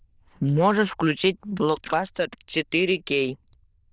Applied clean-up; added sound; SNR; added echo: neural diffusion model UNIVERSE++.